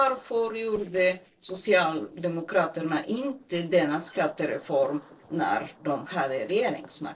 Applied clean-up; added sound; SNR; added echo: neural separator model SepFormer DNS4.